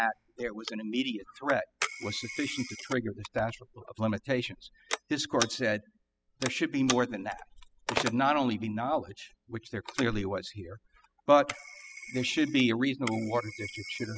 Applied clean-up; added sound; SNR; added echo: classical method spectral subtraction.